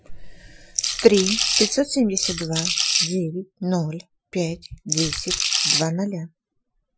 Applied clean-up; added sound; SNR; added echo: classical method Wiener filter.